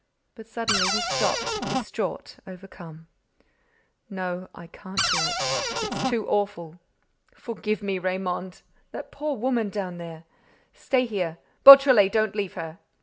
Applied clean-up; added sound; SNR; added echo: none; Cupboard open or close; 0 dB; none.